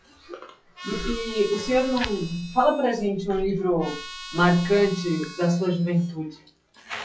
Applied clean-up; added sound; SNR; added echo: classical method log-MMSE.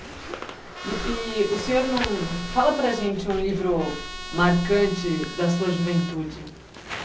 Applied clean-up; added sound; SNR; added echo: none; Keys jangling + Trumpet; 11 dB; none.